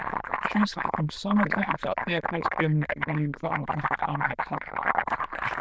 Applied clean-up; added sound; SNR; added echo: neural diffusion model UNIVERSE++.